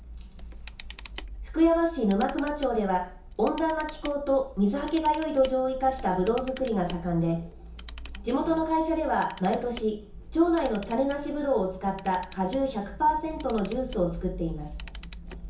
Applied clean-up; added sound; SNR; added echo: none; Camera; 14 dB; reverberation time 0.7 s.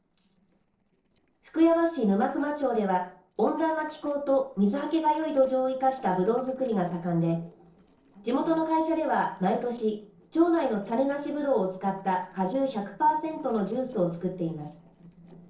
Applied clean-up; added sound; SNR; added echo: neural separator model SepFormer DNS4.